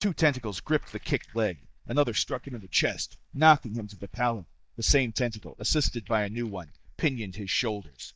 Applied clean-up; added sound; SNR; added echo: neural mask model DeepFilterNet 3.